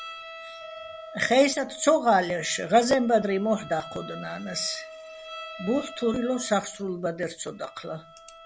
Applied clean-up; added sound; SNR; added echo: none; Bowed string instrument + Wind instrument, woodwind instrument; 16 dB; none.